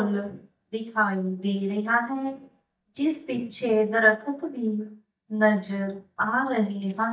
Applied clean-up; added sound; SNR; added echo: neural mask model DeepFilterNet 3.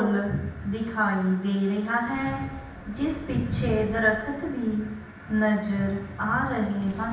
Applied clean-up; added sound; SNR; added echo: none; Boom; 20 dB; reverberation time 0.9 s.